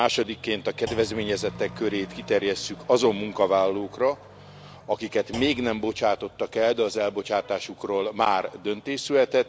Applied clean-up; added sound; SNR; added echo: none; Thump, thud + Accelerating, revving, vroom / Truck; 19 dB; none.